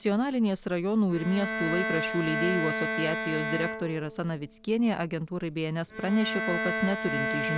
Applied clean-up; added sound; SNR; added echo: none; Bowed string instrument; 4 dB; none.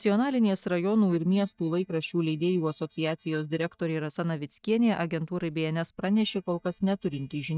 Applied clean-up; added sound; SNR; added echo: neural mask model DeepFilterNet 3.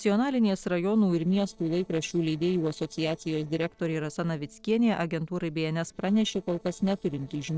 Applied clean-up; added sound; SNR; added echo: neural separator model SepFormer DNS4.